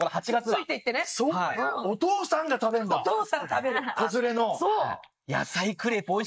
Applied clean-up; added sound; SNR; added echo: neural mask model Resemble Enhance denoiser.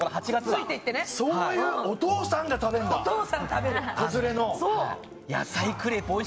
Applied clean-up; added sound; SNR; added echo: none; none; none; none.